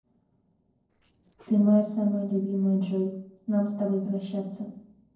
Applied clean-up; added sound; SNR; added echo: neural separator model SepFormer DNS4.